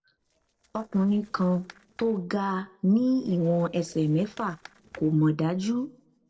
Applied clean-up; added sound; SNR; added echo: neural separator model SepFormer DNS4.